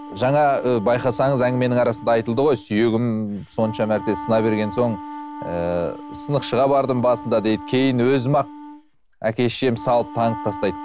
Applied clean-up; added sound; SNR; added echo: none; Wind instrument, woodwind instrument; 14 dB; none.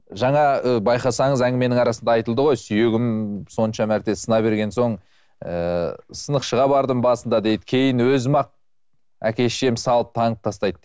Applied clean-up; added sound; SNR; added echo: none; none; none; none.